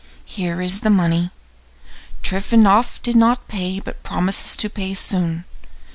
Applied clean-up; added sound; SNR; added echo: none; none; none; none.